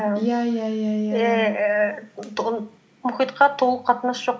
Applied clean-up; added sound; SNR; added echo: none; none; none; none.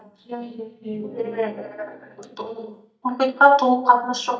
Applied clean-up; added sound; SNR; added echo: neural mask model DeepFilterNet 3.